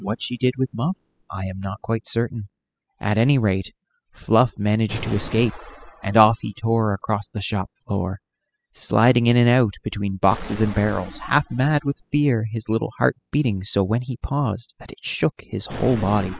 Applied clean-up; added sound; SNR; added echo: classical method spectral subtraction.